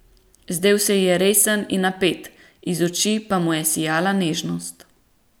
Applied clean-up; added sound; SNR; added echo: none; none; none; none.